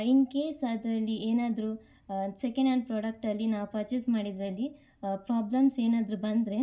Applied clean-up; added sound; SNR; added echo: none; none; none; none.